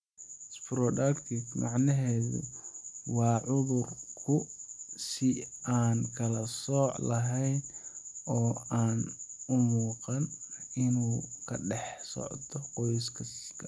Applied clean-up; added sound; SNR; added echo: none; none; none; none.